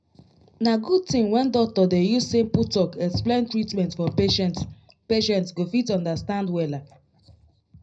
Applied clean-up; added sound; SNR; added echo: none; none; none; reverberation time 0.4 s.